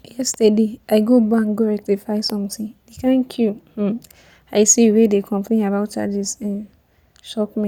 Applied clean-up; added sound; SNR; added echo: none; none; none; none.